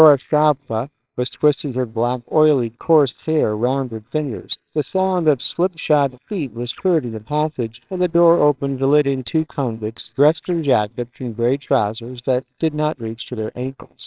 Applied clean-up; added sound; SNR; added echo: neural separator model SepFormer WHAMR!.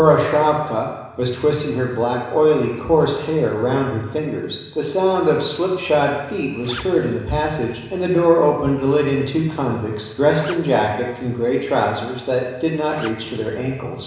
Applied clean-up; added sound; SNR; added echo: none; Zipper (clothing); 18 dB; reverberation time 1.0 s.